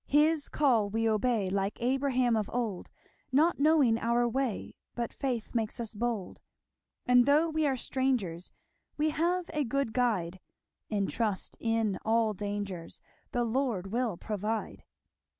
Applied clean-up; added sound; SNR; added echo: none; none; none; none.